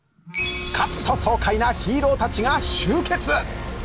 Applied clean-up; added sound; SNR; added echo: none; Telephone; 17 dB; none.